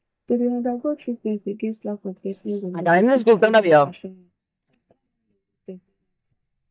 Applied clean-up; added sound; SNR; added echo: neural mask model DeepFilterNet 3.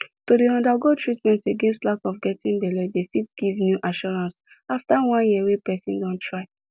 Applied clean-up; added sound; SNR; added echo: none; none; none; none.